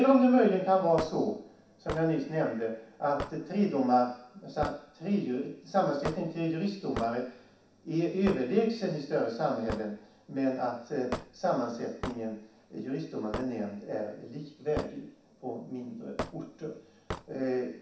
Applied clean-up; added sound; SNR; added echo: none; Hammer / Wood; 14 dB; reverberation time 0.7 s.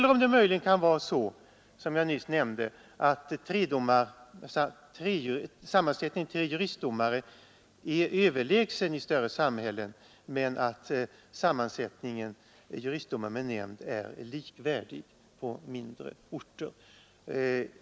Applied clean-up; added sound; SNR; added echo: none; none; none; none.